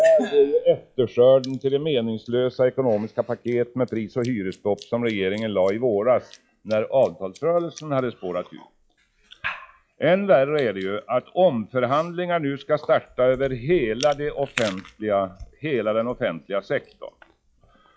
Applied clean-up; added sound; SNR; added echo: classical method log-MMSE.